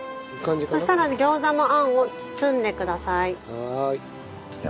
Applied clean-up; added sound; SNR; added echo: none; none; none; none.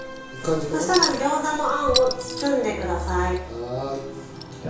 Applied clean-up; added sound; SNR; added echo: none; Chink, clink; 8 dB; reverberation time 0.6 s.